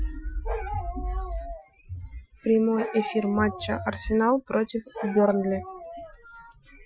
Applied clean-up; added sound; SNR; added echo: classical method Wiener filter.